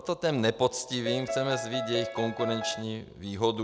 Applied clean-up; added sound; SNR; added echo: none; Piano; 4 dB; none.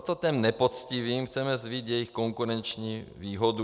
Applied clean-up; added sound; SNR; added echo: none; none; none; none.